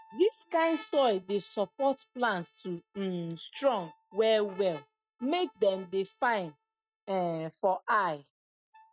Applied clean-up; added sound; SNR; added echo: neural mask model RNNoise.